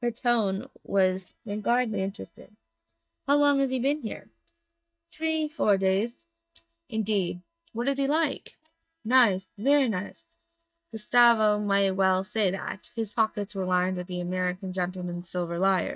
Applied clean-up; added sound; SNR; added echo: neural mask model DeepFilterNet 3.